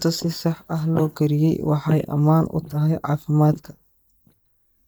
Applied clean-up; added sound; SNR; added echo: neural mask model DeepFilterNet 3.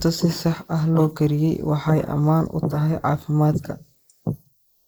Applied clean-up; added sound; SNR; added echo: neural mask model Resemble Enhance denoiser.